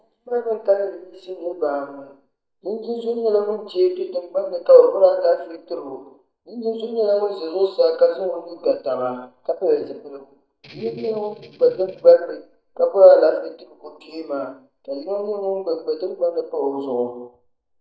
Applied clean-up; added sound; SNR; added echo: neural mask model DeepFilterNet 3.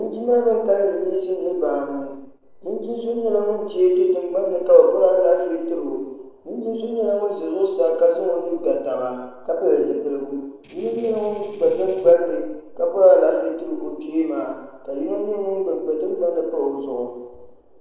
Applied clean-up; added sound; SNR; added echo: neural separator model SepFormer DNS4.